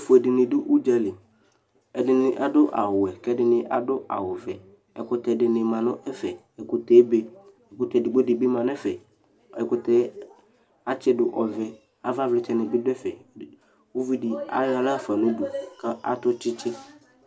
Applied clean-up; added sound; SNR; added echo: none; none; none; none.